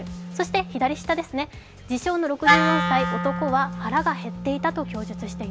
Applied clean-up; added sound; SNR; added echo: none; Wind instrument, woodwind instrument; 1 dB; none.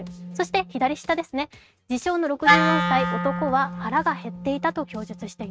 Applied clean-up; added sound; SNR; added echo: neural mask model RNNoise.